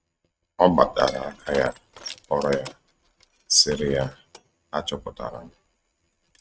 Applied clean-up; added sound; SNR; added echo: neural mask model RNNoise.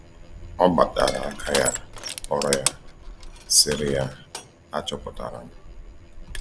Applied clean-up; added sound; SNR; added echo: none; Crushing; 7 dB; none.